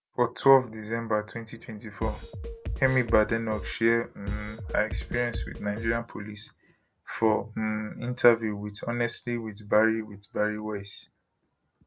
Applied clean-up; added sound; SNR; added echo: none; Drum kit; 6 dB; none.